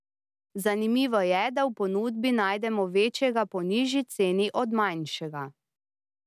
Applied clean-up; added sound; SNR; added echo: none; none; none; none.